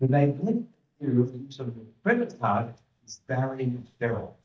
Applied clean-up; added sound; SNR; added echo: neural mask model DeepFilterNet 3.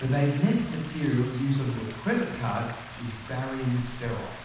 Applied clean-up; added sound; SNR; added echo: none; Stream; 15 dB; reverberation time 1.1 s.